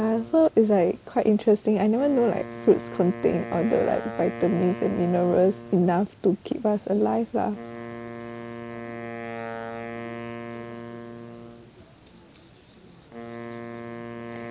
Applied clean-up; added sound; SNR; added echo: none; Wind instrument, woodwind instrument; 13 dB; none.